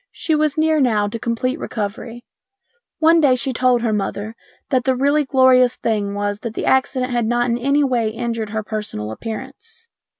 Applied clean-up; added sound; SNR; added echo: none; none; none; none.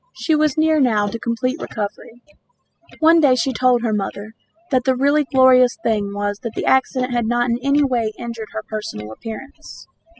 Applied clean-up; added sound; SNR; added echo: classical method spectral subtraction.